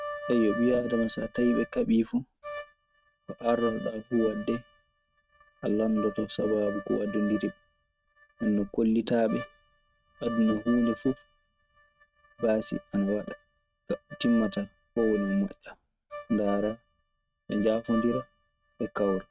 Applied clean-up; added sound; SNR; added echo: neural mask model RNNoise.